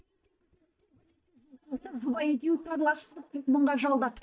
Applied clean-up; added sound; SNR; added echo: neural mask model DeepFilterNet 3.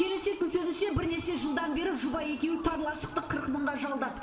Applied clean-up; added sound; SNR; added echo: none; Fowl; 18 dB; reverberation time 1.9 s.